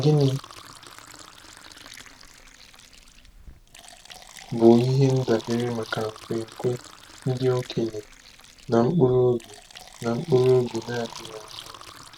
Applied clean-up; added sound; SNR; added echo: none; Fill (with liquid); 18 dB; none.